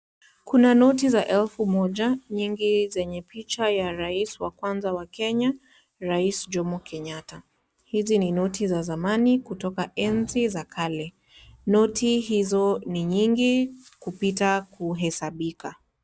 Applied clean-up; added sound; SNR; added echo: none; none; none; none.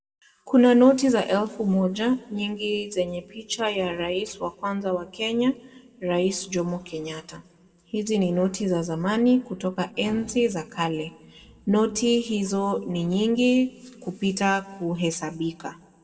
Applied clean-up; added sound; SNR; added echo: none; none; none; reverberation time 0.8 s.